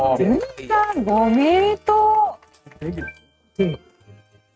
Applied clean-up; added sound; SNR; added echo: neural mask model RNNoise.